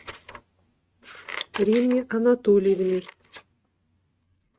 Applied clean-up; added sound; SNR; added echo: neural mask model RNNoise.